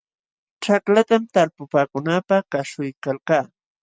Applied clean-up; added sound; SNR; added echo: none; none; none; none.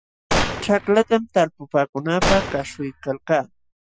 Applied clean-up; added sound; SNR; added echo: classical method Wiener filter.